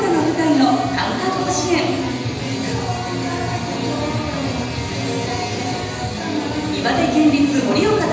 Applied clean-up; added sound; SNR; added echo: none; none; none; reverberation time 1.1 s.